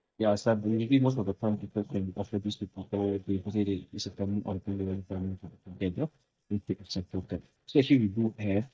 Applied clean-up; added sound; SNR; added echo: neural mask model DeepFilterNet 3.